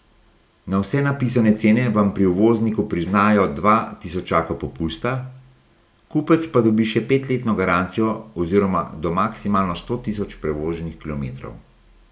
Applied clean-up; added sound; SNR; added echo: none; none; none; none.